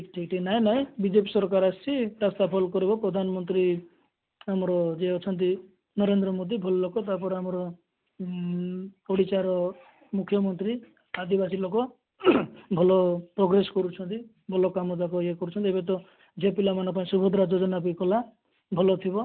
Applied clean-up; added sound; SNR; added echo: none; none; none; none.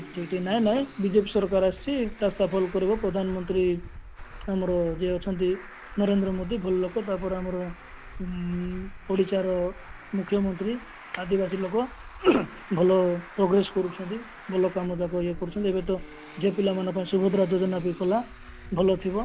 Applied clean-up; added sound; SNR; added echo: none; Traffic noise, roadway noise; 15 dB; none.